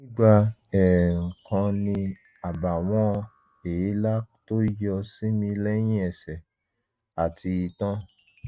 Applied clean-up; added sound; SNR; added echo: neural mask model RNNoise.